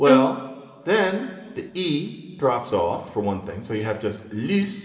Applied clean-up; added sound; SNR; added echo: none; Bowed string instrument; -3 dB; reverberation time 2.5 s.